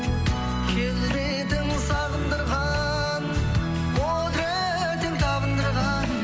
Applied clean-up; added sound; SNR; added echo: none; none; none; none.